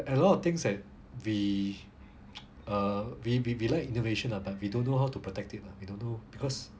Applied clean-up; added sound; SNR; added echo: none; none; none; none.